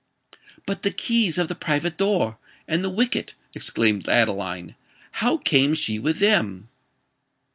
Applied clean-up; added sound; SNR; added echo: none; none; none; none.